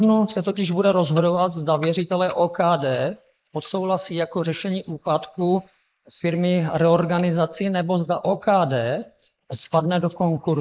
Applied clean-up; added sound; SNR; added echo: neural mask model Resemble Enhance denoiser.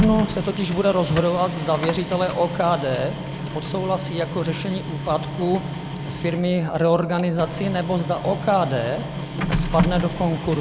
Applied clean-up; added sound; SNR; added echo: none; Printer; 5 dB; none.